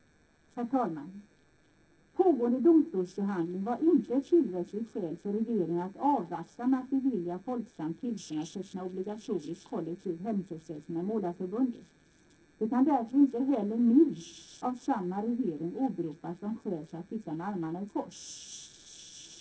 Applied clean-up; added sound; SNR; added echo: neural separator model SepFormer DNS4.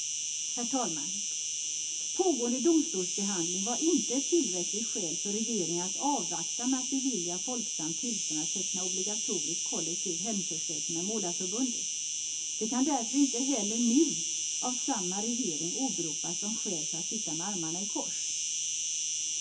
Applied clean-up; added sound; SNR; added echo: none; Insect; -1 dB; reverberation time 0.2 s.